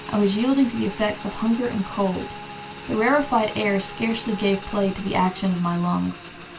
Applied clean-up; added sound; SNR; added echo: none; Motorcycle / Engine; 14 dB; reverberation time 0.2 s.